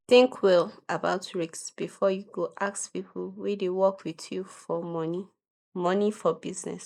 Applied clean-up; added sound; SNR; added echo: neural mask model Resemble Enhance denoiser.